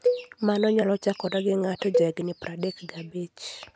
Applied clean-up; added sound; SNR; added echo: neural mask model RNNoise.